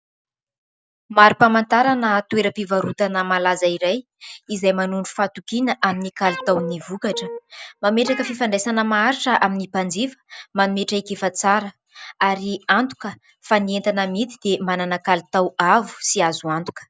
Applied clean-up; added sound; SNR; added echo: none; Guitar; 12 dB; none.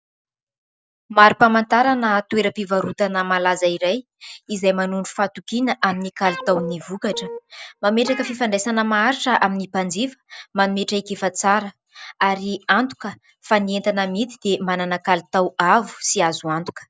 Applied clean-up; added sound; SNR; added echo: neural separator model SepFormer DNS4.